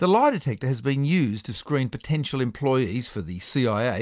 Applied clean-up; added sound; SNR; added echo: none; none; none; none.